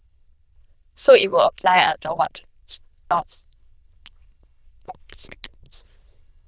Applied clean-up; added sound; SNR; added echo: neural diffusion model UNIVERSE++.